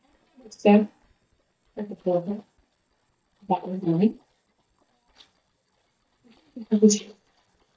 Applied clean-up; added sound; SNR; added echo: neural mask model DeepFilterNet 3.